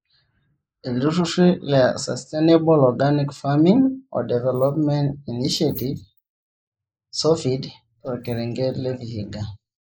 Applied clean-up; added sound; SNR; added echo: neural mask model Resemble Enhance denoiser.